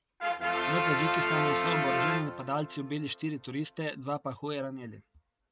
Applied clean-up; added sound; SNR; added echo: none; Brass instrument; -2 dB; none.